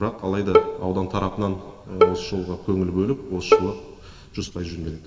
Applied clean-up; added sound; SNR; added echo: none; Bowed string instrument; -2 dB; reverberation time 2.8 s.